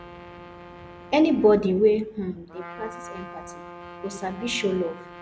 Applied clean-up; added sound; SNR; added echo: none; Trumpet; 17 dB; none.